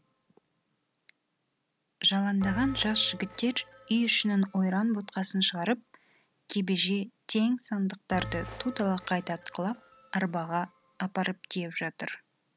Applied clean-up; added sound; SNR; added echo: none; Bell; 17 dB; none.